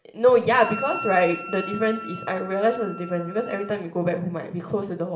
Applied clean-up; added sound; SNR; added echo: none; Wind instrument, woodwind instrument; 12 dB; reverberation time 1.9 s.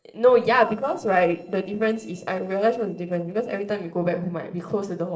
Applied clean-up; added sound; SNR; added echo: neural separator model SepFormer DNS4.